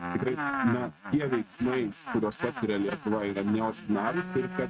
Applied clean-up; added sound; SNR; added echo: neural mask model RNNoise.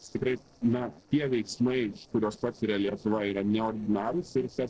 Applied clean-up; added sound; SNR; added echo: neural separator model SepFormer DNS4.